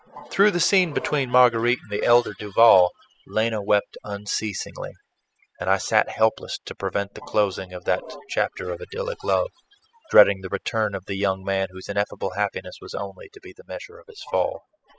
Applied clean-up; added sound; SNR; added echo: classical method spectral subtraction.